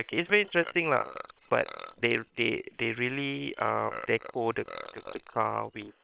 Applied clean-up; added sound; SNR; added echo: neural separator model SepFormer WHAM!.